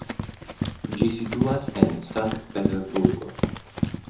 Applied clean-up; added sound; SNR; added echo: none; Run; -2 dB; reverberation time 0.6 s.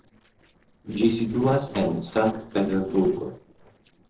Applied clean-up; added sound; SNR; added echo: neural separator model SepFormer DNS4.